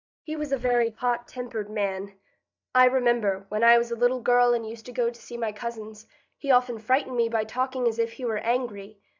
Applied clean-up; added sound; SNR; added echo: neural mask model DeepFilterNet 3.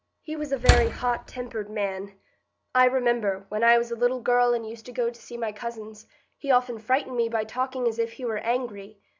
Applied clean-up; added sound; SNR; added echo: none; Slam; 0 dB; none.